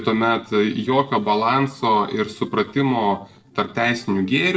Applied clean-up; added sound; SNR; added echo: neural separator model SepFormer DNS4.